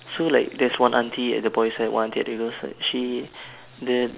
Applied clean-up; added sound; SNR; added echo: none; none; none; none.